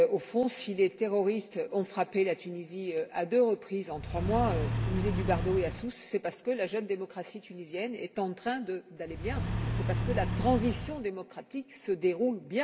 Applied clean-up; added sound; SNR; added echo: none; Accelerating, revving, vroom / Car; 1 dB; reverberation time 1.6 s.